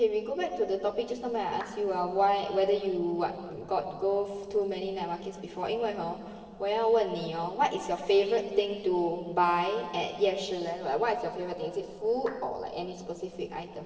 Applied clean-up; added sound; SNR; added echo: neural separator model SepFormer DNS4.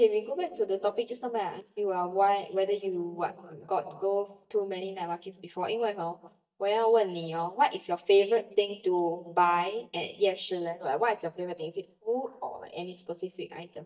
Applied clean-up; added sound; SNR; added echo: neural mask model DeepFilterNet 3.